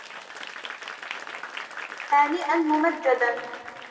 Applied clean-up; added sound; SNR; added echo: none; Applause / Crowd; 11 dB; reverberation time 1.7 s.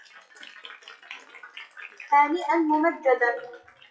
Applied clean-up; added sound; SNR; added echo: classical method WPE with log-MMSE.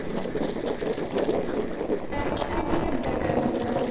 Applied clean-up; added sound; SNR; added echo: neural separator model SepFormer DNS4.